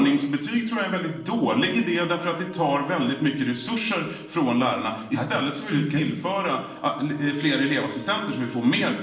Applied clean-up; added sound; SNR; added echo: neural separator model SepFormer DNS4.